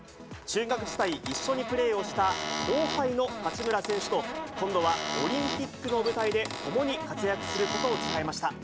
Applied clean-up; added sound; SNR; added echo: none; Squeak / Cupboard open or close; 5 dB; none.